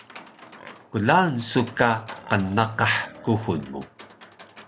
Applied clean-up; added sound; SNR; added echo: none; Livestock, farm animals, working animals; 18 dB; none.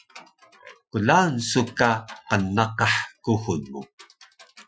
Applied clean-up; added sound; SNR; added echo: classical method Wiener filter.